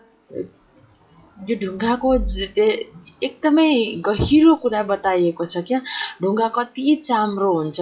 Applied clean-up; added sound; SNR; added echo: classical method WPE with log-MMSE.